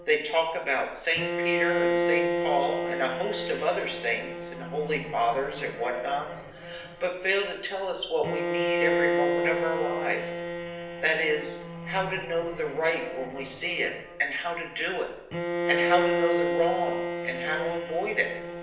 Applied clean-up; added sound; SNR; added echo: none; Bowed string instrument; 2 dB; reverberation time 0.8 s.